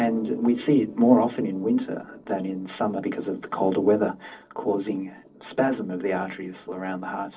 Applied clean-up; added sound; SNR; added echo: neural separator model SepFormer DNS4.